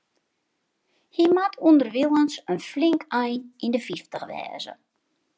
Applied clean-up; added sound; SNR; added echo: none; none; none; none.